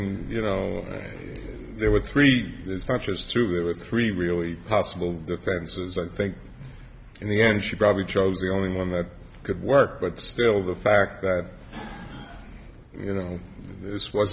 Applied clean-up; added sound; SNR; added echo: none; none; none; none.